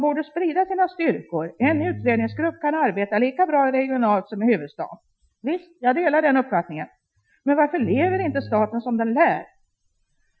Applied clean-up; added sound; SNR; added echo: classical method Wiener filter.